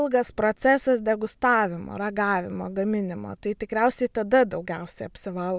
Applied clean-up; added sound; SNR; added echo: none; none; none; none.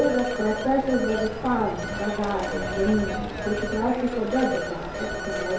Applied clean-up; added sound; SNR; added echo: none; Telephone; 5 dB; reverberation time 2.3 s.